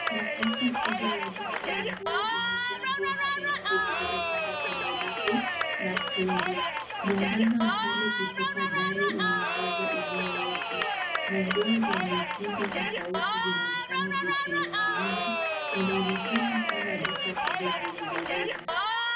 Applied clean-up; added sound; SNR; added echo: none; Cheering; -4 dB; reverberation time 0.4 s.